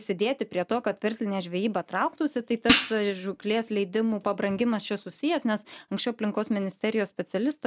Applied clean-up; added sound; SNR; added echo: none; Hi-hat; -1 dB; none.